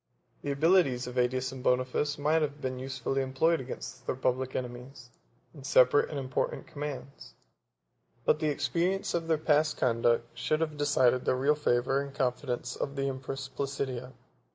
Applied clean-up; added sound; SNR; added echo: none; none; none; none.